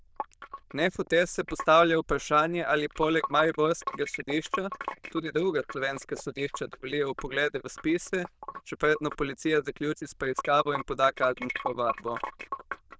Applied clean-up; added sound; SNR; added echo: neural diffusion model UNIVERSE++.